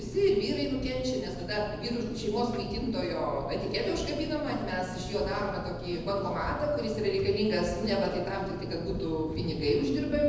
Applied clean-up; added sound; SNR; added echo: none; Engine; 10 dB; reverberation time 1.1 s.